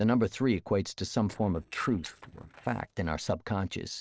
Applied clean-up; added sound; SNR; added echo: neural separator model SepFormer DNS4.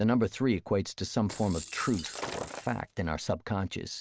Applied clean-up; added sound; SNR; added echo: none; Shatter + Rattle / Rattle (instrument); 11 dB; none.